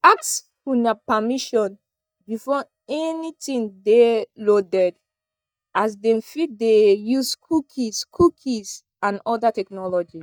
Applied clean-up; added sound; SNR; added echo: neural mask model DeepFilterNet 3.